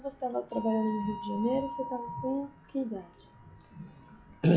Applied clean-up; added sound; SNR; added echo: classical method log-MMSE.